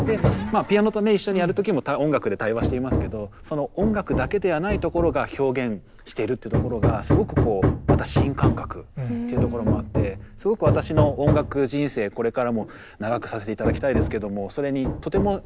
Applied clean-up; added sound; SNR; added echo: none; Hammer; 2 dB; none.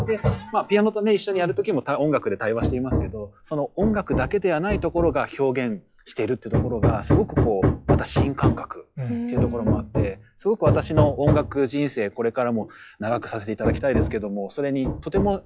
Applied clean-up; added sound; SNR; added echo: classical method log-MMSE.